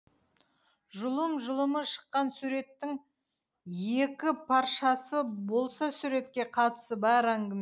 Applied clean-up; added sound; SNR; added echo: none; none; none; none.